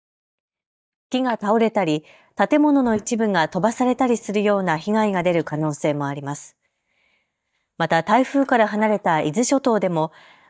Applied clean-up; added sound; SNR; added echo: neural mask model DeepFilterNet 3.